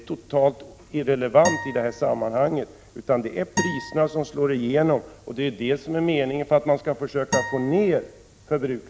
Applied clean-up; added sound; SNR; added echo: none; Acoustic guitar; 10 dB; none.